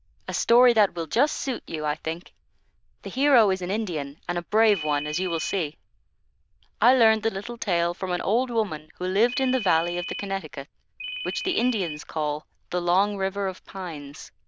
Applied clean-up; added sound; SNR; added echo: neural diffusion model UNIVERSE++.